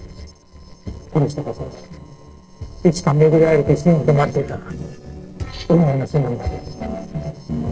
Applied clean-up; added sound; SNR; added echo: neural separator model SepFormer DNS4.